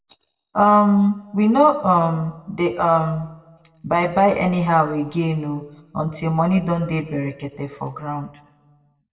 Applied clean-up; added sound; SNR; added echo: none; none; none; reverberation time 0.9 s.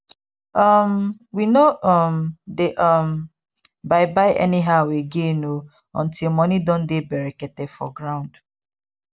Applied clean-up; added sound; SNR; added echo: none; none; none; none.